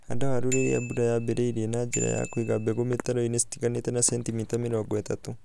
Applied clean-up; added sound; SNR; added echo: none; Bicycle bell; 13 dB; none.